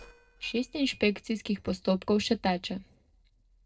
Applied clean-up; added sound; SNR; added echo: neural separator model SepFormer DNS4.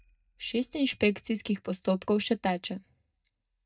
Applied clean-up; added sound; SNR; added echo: neural mask model DeepFilterNet 3.